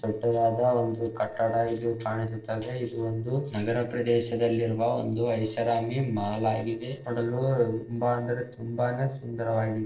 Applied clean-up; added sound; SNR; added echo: neural separator model SepFormer DNS4.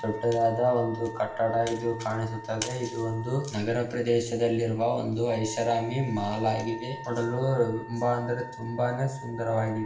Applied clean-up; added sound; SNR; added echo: none; Wind instrument, woodwind instrument; 15 dB; reverberation time 0.7 s.